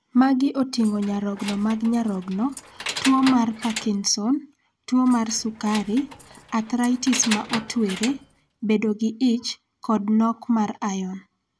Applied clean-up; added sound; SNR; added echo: none; Keys jangling; 12 dB; none.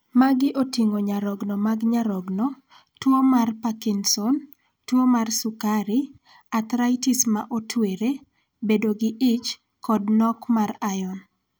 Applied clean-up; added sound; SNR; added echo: none; none; none; none.